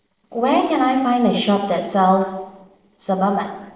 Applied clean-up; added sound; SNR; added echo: neural separator model SepFormer DNS4.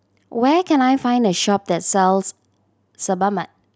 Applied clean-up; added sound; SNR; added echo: none; none; none; none.